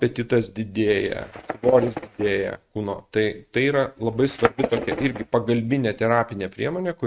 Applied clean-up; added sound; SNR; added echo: neural mask model RNNoise.